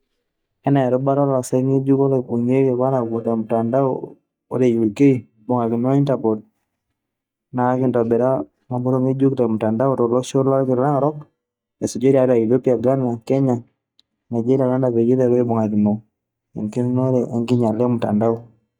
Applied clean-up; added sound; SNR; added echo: neural mask model DeepFilterNet 3.